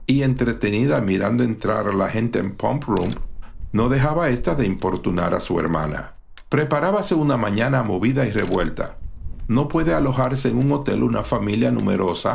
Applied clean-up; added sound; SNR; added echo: none; Crack; 12 dB; none.